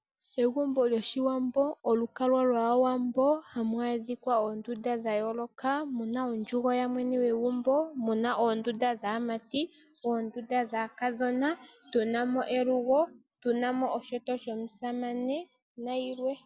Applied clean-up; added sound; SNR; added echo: none; none; none; none.